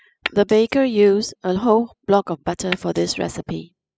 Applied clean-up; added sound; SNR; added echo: classical method spectral subtraction.